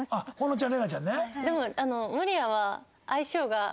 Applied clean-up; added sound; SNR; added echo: none; none; none; none.